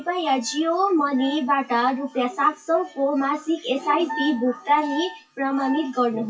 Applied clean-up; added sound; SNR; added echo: classical method WPE with log-MMSE.